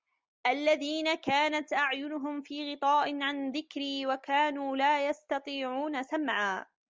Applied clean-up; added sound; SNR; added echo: none; none; none; none.